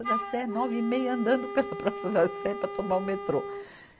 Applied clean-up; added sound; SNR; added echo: none; Wind instrument, woodwind instrument; 7 dB; none.